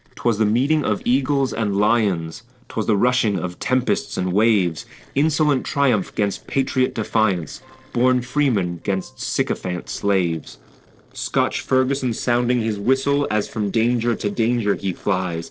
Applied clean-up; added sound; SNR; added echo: neural separator model SepFormer DNS4.